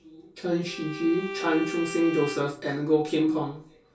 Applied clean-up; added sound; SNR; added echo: none; Bowed string instrument; 12 dB; reverberation time 0.2 s.